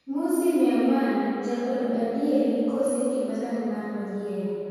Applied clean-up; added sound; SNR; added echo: none; none; none; reverberation time 2.2 s.